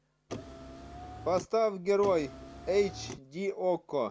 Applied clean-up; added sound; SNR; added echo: none; Car; 12 dB; none.